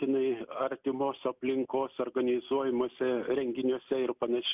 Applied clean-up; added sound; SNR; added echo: none; none; none; none.